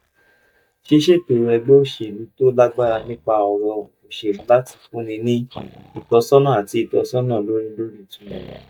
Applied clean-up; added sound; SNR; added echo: neural mask model DeepFilterNet 3.